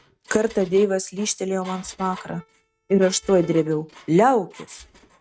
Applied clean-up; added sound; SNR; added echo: neural mask model RNNoise.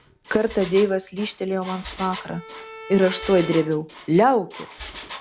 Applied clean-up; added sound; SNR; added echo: none; Bowed string instrument + Engine; 15 dB; none.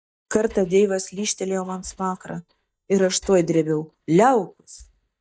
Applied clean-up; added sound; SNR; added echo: neural mask model DeepFilterNet 3.